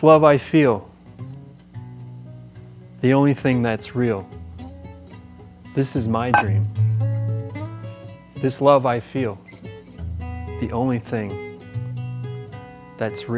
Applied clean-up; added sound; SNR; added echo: none; Dishes, pots, and pans; 3 dB; none.